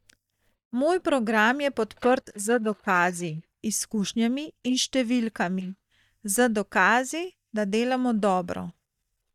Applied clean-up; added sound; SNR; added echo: neural mask model DeepFilterNet 3.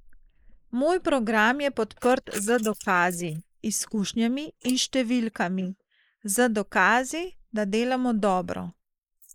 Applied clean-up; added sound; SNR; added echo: neural mask model Resemble Enhance denoiser.